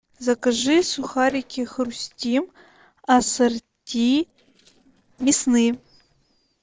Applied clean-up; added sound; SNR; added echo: neural separator model SepFormer DNS4.